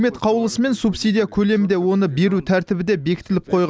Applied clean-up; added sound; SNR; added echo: none; none; none; none.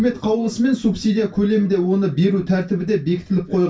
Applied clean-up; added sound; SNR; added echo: none; none; none; reverberation time 0.2 s.